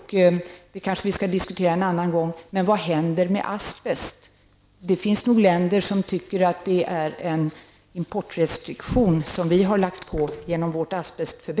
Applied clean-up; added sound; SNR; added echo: none; none; none; none.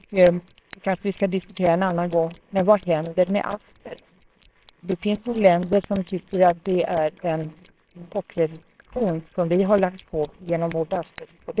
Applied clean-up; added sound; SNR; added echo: neural separator model SepFormer WHAMR!.